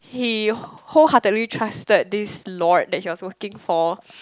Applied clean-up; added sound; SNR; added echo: none; none; none; none.